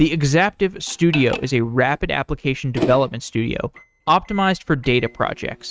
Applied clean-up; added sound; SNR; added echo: neural mask model RNNoise.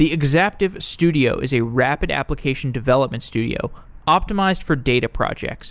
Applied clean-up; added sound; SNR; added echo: none; none; none; none.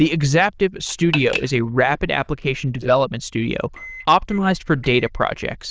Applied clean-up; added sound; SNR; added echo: neural diffusion model UNIVERSE++.